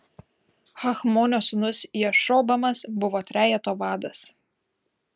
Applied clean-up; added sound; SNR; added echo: none; none; none; none.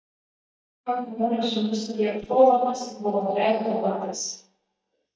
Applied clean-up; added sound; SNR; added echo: neural mask model DeepFilterNet 3.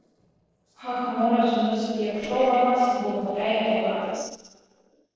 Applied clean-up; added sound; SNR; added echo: neural separator model SepFormer DNS4.